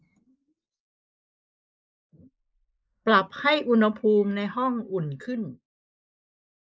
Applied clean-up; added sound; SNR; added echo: neural mask model Resemble Enhance denoiser.